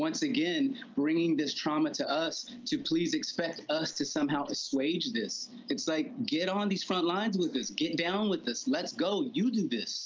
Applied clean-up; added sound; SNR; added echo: neural mask model Resemble Enhance denoiser.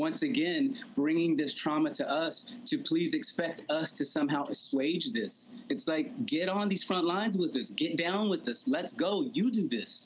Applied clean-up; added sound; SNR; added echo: none; none; none; none.